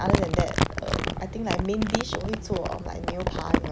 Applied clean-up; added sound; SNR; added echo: none; Crumpling, crinkling; -3 dB; none.